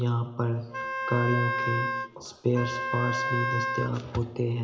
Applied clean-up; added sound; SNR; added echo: none; Wind instrument, woodwind instrument; 2 dB; reverberation time 0.8 s.